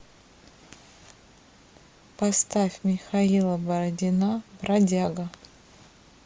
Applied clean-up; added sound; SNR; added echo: none; none; none; none.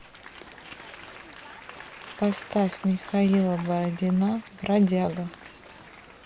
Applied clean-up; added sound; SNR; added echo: none; Applause / Crowd; 18 dB; none.